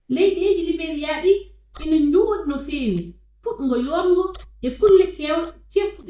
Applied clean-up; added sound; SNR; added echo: neural mask model DeepFilterNet 3.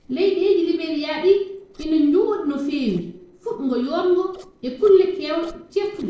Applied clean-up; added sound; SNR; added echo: neural separator model SepFormer DNS4.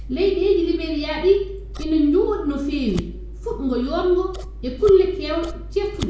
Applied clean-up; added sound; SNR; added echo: none; Scissors; 11 dB; reverberation time 0.6 s.